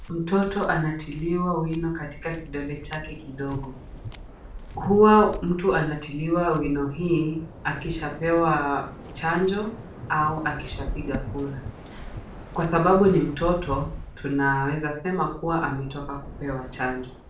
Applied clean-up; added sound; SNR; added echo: none; Waves, surf; 13 dB; reverberation time 0.4 s.